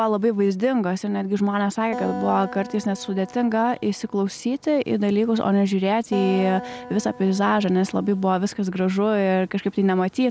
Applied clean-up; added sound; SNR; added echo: none; Acoustic guitar; 16 dB; none.